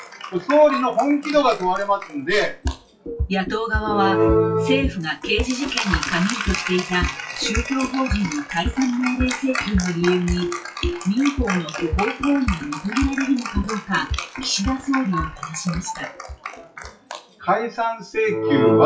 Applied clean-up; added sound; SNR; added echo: classical method WPE with log-MMSE.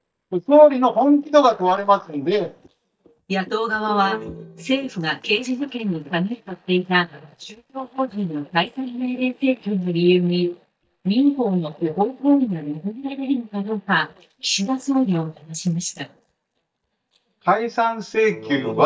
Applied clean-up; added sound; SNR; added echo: neural mask model DeepFilterNet 3.